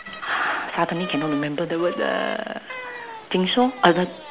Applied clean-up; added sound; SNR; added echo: none; Bicycle; 13 dB; none.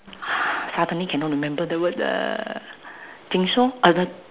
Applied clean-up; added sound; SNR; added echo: none; none; none; none.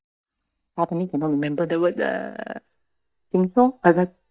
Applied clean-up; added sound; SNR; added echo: neural mask model DeepFilterNet 3.